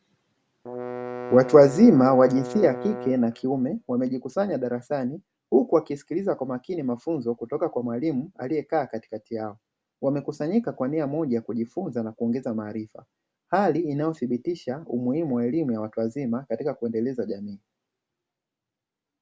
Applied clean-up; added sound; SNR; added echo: none; Bowed string instrument; 10 dB; none.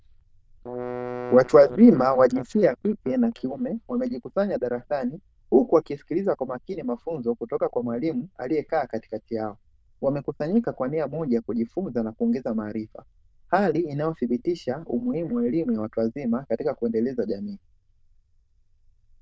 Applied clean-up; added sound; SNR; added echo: neural diffusion model UNIVERSE++.